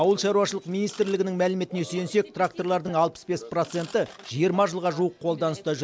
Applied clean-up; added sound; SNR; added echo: none; none; none; none.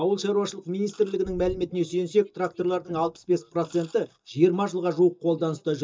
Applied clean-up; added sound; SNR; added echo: neural mask model DeepFilterNet 3.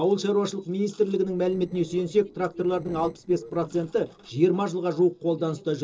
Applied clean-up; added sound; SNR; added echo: neural separator model SepFormer DNS4.